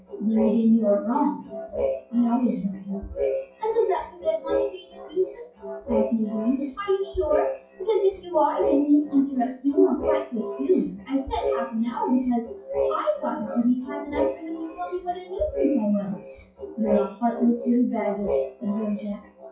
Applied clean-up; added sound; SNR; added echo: classical method WPE with log-MMSE.